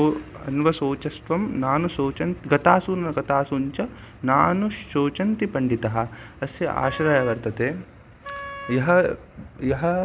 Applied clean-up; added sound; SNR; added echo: none; Wind instrument, woodwind instrument; 15 dB; none.